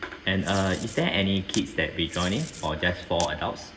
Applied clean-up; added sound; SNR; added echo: none; Packing tape, duct tape; 15 dB; reverberation time 1.0 s.